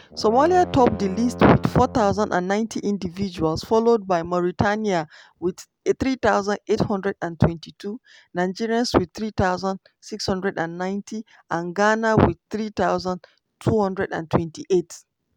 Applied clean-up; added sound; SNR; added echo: none; Brass instrument; 14 dB; none.